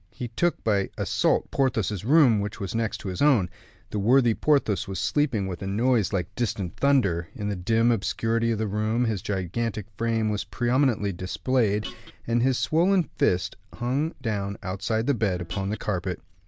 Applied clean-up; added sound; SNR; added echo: none; Guitar; 16 dB; none.